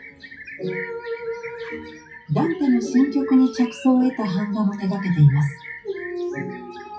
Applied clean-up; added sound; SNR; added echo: classical method WPE with log-MMSE.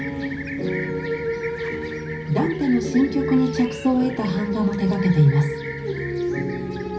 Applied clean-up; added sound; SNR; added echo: none; Fixed-wing aircraft, airplane; 14 dB; reverberation time 0.5 s.